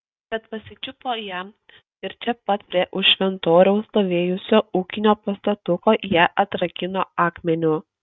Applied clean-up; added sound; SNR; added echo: none; none; none; none.